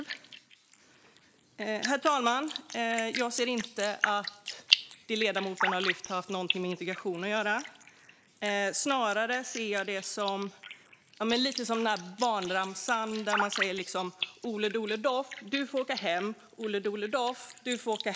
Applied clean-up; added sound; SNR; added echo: neural mask model Resemble Enhance denoiser.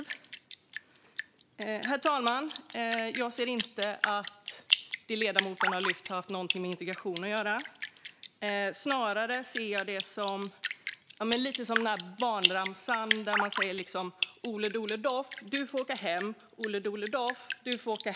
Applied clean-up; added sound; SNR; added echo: none; Drip; 0 dB; none.